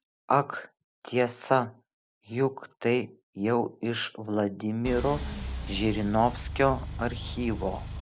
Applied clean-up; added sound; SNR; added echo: none; Engine; 7 dB; none.